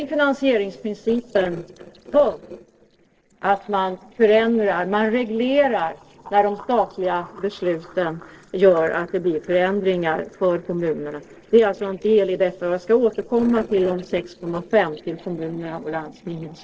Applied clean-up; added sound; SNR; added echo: neural separator model SepFormer DNS4.